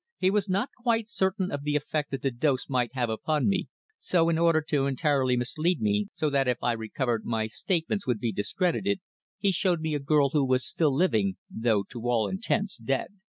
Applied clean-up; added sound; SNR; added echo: none; none; none; none.